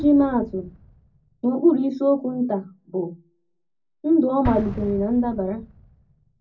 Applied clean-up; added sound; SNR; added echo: none; Explosion; 16 dB; reverberation time 0.4 s.